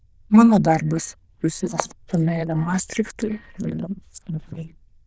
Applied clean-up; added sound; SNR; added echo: neural diffusion model UNIVERSE++.